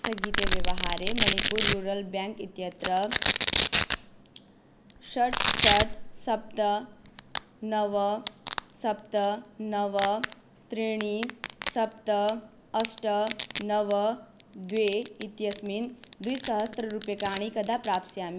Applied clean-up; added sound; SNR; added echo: none; Domestic sounds, home sounds; -2 dB; none.